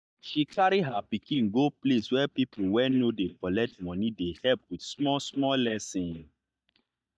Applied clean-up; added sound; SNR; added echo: neural mask model DeepFilterNet 3.